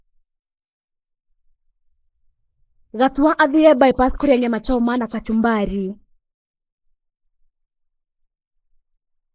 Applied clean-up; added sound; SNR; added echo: neural mask model Resemble Enhance denoiser.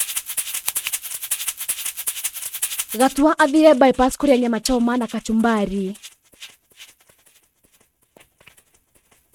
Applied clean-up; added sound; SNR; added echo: neural mask model RNNoise.